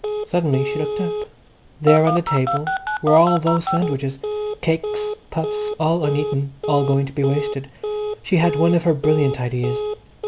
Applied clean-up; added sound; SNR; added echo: none; Telephone; 5 dB; none.